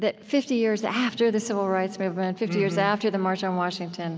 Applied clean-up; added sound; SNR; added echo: none; none; none; none.